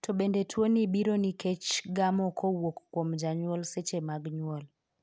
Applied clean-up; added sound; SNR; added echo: none; none; none; none.